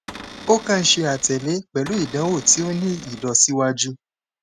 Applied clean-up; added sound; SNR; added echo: none; Cupboard open or close / Door; 16 dB; none.